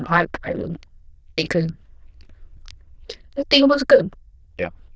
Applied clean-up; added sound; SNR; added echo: neural diffusion model UNIVERSE++.